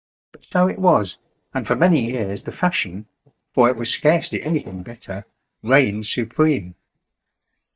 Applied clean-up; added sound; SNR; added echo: neural mask model DeepFilterNet 3.